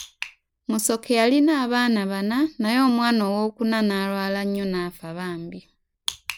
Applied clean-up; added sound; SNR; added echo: none; none; none; none.